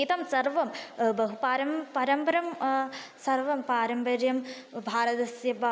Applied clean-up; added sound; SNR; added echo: none; none; none; none.